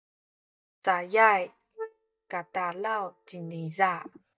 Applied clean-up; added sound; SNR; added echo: neural mask model DeepFilterNet 3.